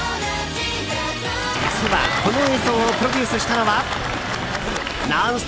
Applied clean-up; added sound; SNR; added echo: none; none; none; none.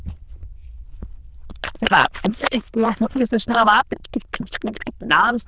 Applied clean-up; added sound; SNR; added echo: neural diffusion model UNIVERSE++.